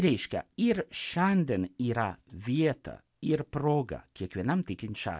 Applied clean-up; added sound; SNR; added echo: none; none; none; none.